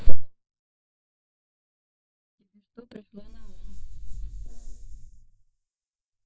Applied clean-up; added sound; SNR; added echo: neural mask model DeepFilterNet 3.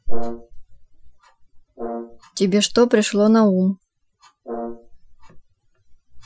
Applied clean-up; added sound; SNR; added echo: classical method Wiener filter.